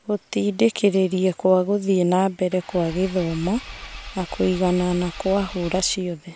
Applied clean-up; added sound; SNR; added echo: none; Engine / Car; 15 dB; none.